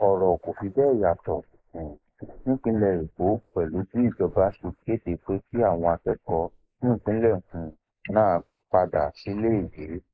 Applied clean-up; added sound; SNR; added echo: neural mask model Resemble Enhance denoiser.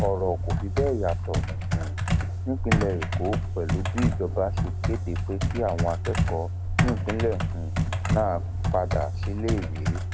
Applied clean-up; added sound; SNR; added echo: none; Computer keyboard; -4 dB; none.